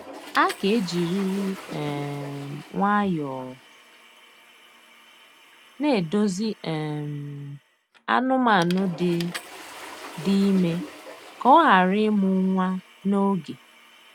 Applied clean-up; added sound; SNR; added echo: none; Toilet flush / Water; 18 dB; none.